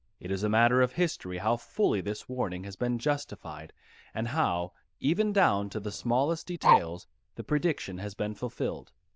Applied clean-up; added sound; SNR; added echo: neural diffusion model UNIVERSE++.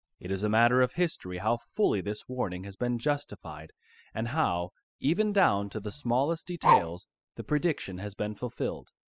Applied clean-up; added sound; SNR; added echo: classical method spectral subtraction.